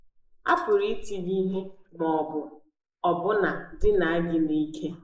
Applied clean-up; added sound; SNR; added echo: neural mask model Resemble Enhance denoiser.